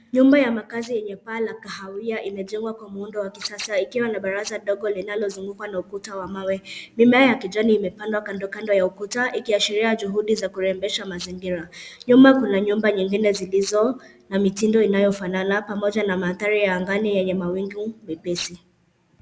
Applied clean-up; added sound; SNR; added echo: none; none; none; none.